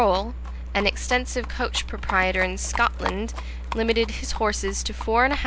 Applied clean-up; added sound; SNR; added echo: none; Livestock, farm animals, working animals; 14 dB; none.